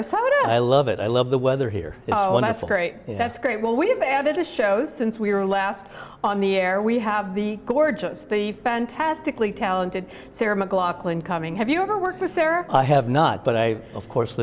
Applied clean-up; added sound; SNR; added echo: none; none; none; none.